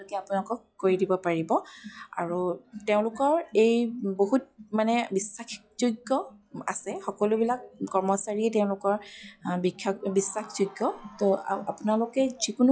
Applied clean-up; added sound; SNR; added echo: classical method log-MMSE.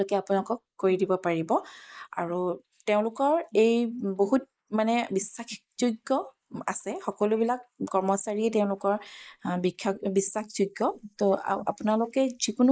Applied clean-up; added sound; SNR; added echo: neural mask model Resemble Enhance denoiser.